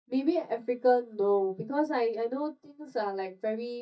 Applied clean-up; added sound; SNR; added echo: neural mask model DeepFilterNet 3.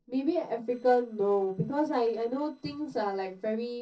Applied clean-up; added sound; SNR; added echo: neural separator model SepFormer DNS4.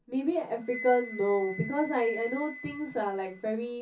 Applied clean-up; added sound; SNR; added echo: none; Wind instrument, woodwind instrument; 14 dB; reverberation time 0.3 s.